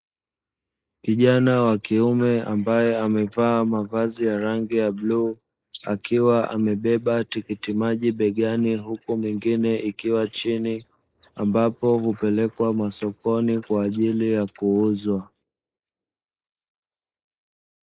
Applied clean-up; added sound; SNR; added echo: neural mask model Resemble Enhance denoiser.